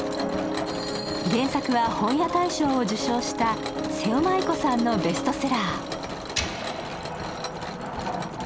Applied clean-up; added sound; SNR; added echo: none; Mechanisms + Wood; 7 dB; none.